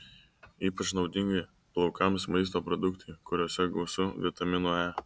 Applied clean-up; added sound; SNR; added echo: none; none; none; none.